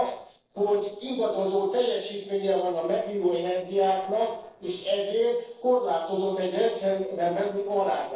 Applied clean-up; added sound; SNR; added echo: neural separator model SepFormer DNS4.